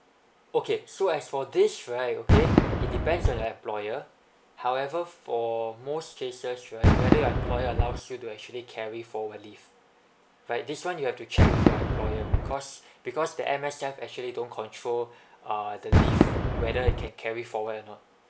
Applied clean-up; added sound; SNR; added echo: none; Fireworks; -3 dB; none.